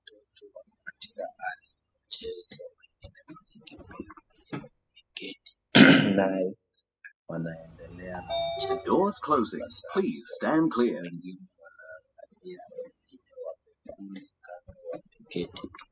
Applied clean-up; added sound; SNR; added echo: classical method spectral subtraction.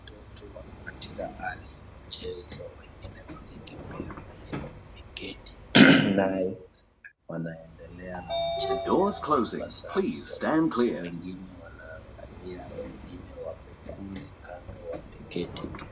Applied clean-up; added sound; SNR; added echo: none; Sliding door / Train; 3 dB; none.